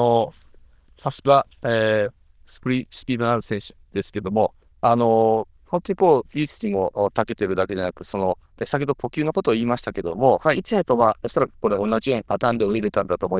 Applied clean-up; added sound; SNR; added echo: neural diffusion model UNIVERSE++.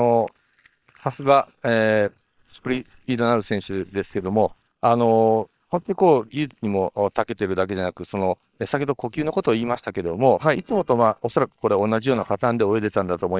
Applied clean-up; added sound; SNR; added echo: neural separator model SepFormer WHAM!.